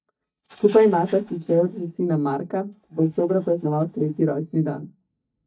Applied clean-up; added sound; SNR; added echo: neural mask model DeepFilterNet 3.